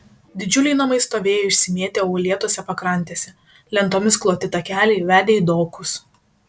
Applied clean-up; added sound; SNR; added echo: none; none; none; none.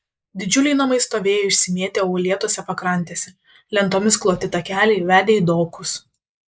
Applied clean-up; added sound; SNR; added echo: neural mask model Resemble Enhance denoiser.